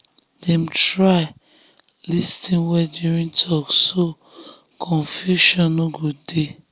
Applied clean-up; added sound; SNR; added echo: none; none; none; none.